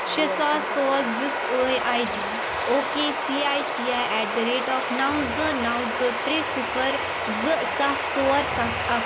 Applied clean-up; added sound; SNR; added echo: none; Bird vocalization, bird call, bird song; 1 dB; none.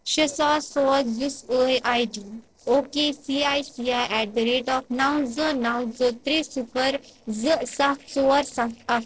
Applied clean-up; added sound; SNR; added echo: neural separator model SepFormer DNS4.